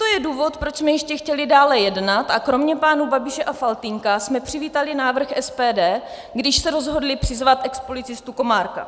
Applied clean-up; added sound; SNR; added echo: none; none; none; none.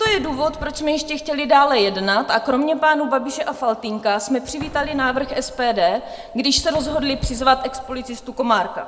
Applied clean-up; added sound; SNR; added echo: none; Explosion; 18 dB; reverberation time 0.8 s.